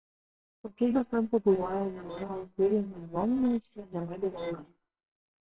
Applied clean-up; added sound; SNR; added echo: neural separator model SepFormer WHAMR!.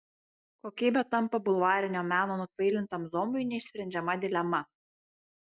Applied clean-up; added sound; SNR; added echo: none; none; none; none.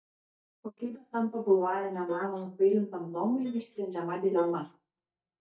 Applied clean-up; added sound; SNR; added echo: neural mask model DeepFilterNet 3.